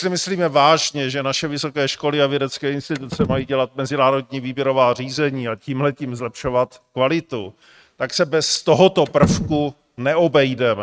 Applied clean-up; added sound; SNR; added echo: neural mask model RNNoise.